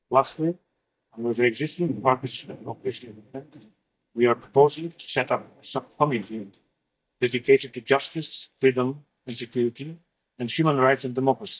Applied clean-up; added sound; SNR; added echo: neural mask model DeepFilterNet 3.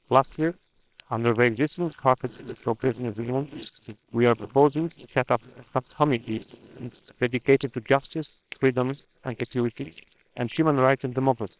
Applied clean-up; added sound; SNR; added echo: neural separator model SepFormer WHAMR!.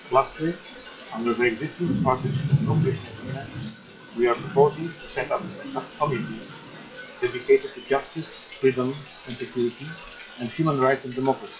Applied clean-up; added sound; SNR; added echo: classical method WPE with log-MMSE.